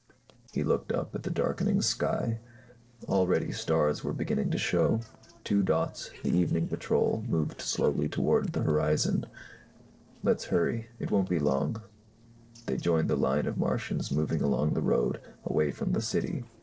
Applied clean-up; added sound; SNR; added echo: neural separator model SepFormer DNS4.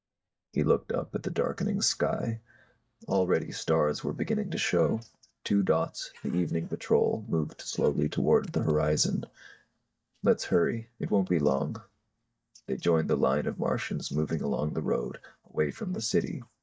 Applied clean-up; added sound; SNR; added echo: neural mask model DeepFilterNet 3.